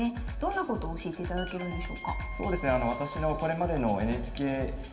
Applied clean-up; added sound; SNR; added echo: none; Wind instrument, woodwind instrument; 14 dB; reverberation time 2.6 s.